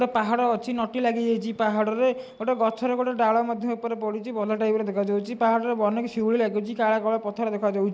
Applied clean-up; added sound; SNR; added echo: none; none; none; none.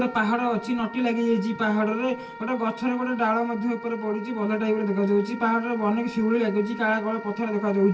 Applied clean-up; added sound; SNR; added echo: none; Wind instrument, woodwind instrument; 16 dB; reverberation time 0.1 s.